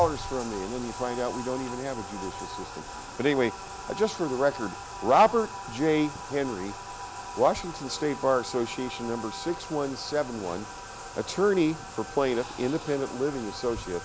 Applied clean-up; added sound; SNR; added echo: none; Bathtub (filling or washing); 11 dB; none.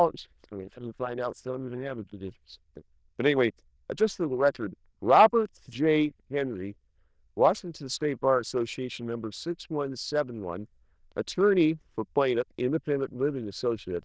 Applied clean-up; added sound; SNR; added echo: neural diffusion model UNIVERSE++.